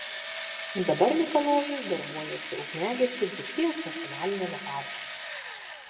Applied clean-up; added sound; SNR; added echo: none; Engine / Drill; 6 dB; reverberation time 0.9 s.